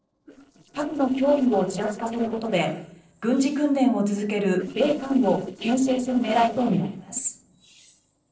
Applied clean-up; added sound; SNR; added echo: neural separator model SepFormer DNS4.